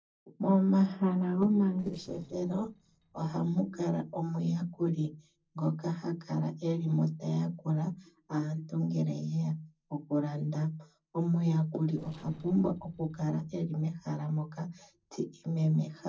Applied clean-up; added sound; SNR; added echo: neural separator model SepFormer DNS4.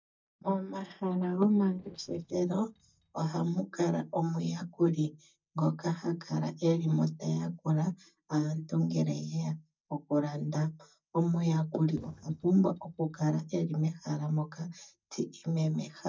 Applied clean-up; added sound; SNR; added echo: neural mask model DeepFilterNet 3.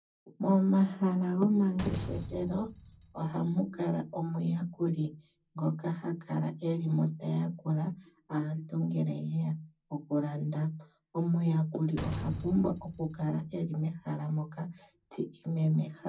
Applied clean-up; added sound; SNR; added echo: none; Slam; 12 dB; reverberation time 0.4 s.